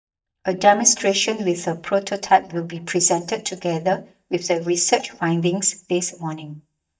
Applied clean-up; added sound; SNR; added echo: neural mask model DeepFilterNet 3.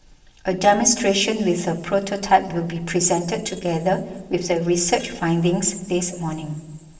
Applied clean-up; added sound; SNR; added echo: neural separator model SepFormer DNS4.